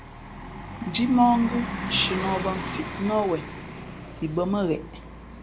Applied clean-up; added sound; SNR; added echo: none; Bus; 8 dB; none.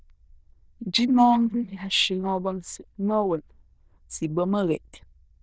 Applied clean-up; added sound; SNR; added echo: neural diffusion model UNIVERSE++.